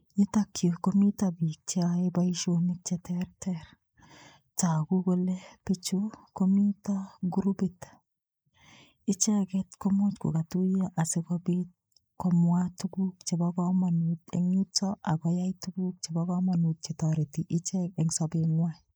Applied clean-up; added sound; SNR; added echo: neural mask model Resemble Enhance denoiser.